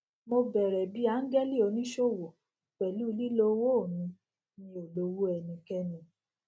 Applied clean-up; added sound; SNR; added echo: none; none; none; none.